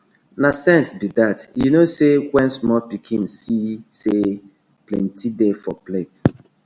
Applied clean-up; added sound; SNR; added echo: none; none; none; none.